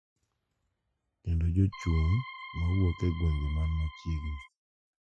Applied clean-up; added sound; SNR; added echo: classical method Wiener filter.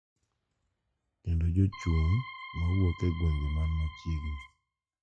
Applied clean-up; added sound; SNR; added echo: classical method log-MMSE.